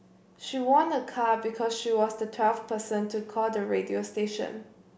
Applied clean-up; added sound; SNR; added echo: none; none; none; none.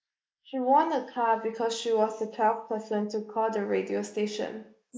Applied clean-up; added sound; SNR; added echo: neural mask model Resemble Enhance denoiser.